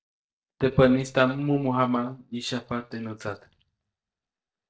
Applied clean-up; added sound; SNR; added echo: neural mask model DeepFilterNet 3.